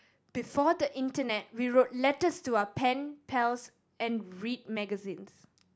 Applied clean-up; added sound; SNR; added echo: none; none; none; none.